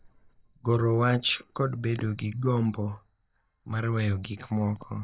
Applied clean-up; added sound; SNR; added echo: neural mask model DeepFilterNet 3.